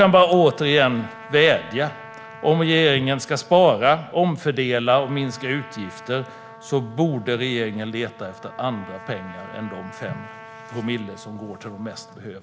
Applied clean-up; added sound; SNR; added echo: none; Trumpet; 20 dB; none.